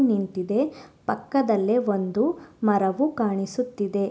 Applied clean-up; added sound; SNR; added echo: none; none; none; none.